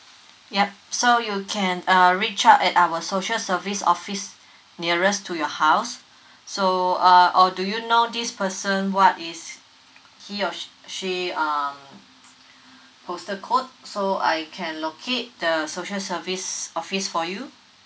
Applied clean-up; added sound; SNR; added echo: none; none; none; none.